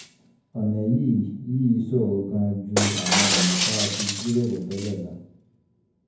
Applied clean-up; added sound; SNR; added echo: none; Shatter; 4 dB; reverberation time 0.9 s.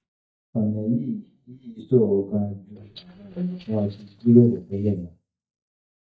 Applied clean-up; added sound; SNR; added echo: neural mask model DeepFilterNet 3.